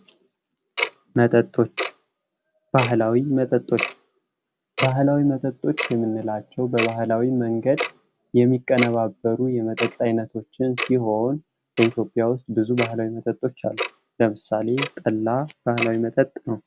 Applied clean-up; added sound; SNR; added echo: none; Tick-tock; 10 dB; none.